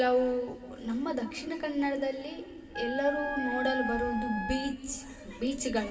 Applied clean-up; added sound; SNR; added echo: none; Wind instrument, woodwind instrument; 5 dB; reverberation time 1.8 s.